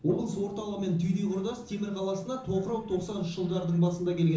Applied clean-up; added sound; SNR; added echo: none; Toilet flush; 20 dB; reverberation time 0.7 s.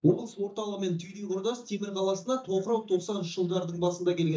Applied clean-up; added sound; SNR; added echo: neural mask model DeepFilterNet 3.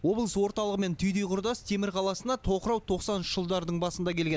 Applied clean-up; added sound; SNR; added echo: none; none; none; none.